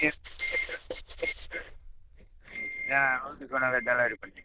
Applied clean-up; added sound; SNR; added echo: neural diffusion model UNIVERSE++.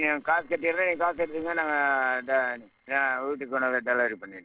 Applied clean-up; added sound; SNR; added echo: neural separator model SepFormer DNS4.